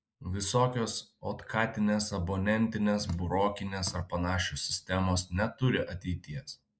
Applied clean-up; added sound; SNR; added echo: neural mask model Resemble Enhance denoiser.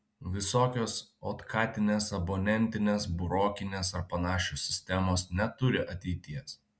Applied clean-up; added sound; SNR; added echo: none; none; none; none.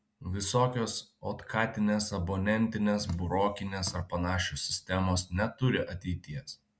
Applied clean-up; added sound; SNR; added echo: none; Drip; 17 dB; none.